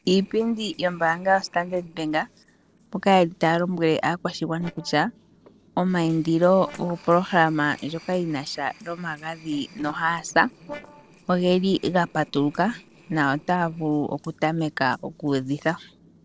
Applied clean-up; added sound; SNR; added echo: neural separator model SepFormer DNS4.